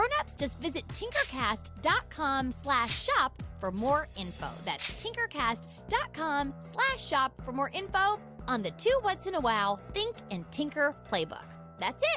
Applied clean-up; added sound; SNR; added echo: none; Rattle (instrument); -2 dB; none.